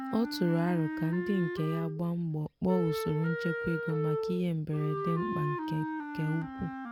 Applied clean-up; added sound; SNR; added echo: none; Wind instrument, woodwind instrument; 4 dB; none.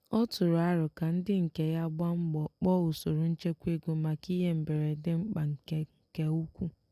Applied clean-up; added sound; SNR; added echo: none; none; none; none.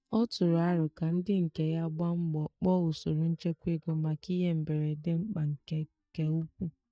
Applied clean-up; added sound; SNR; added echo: neural mask model DeepFilterNet 3.